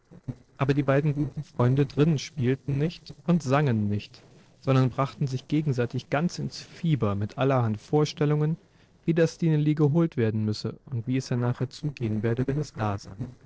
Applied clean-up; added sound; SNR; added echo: neural separator model SepFormer DNS4.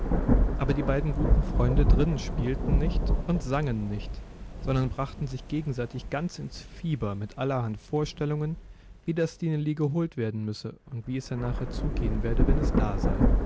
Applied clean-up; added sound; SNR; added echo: none; Thunder / Rain; -3 dB; none.